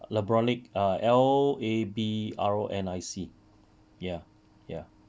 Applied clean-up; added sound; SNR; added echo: none; none; none; none.